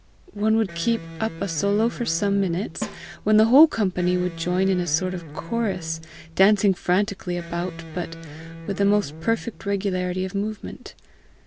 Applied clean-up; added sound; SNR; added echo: none; Snare drum + Electric guitar; 14 dB; none.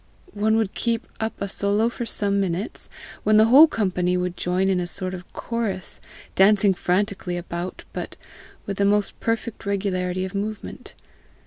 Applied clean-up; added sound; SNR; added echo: none; none; none; none.